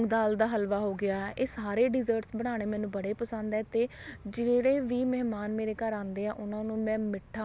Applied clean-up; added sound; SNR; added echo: none; none; none; none.